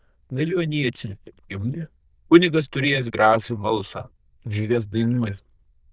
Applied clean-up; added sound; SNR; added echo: neural diffusion model UNIVERSE++.